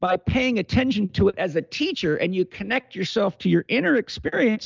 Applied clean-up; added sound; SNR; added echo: none; none; none; none.